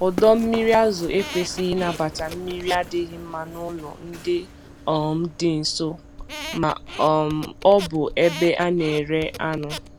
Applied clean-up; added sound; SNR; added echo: none; Squeak + Run; 14 dB; none.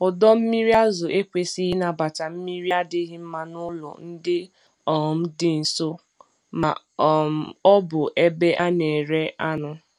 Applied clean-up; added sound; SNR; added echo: none; none; none; none.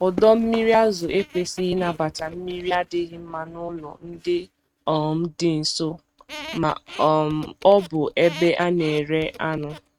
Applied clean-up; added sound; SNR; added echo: neural mask model RNNoise.